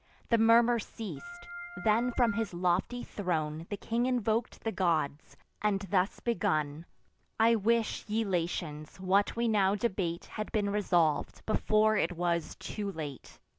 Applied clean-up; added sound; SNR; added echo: none; Organ; 12 dB; none.